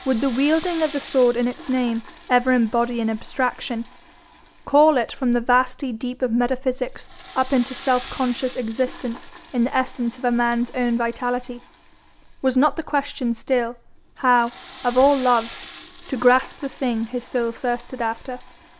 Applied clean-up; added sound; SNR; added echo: none; Toilet flush / Water; 19 dB; none.